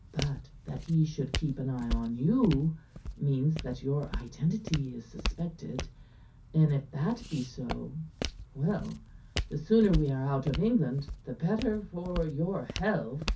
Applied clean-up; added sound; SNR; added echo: none; Walk, footsteps; 8 dB; reverberation time 0.3 s.